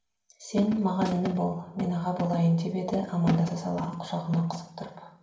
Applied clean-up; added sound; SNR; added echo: none; Snare drum; 17 dB; reverberation time 0.8 s.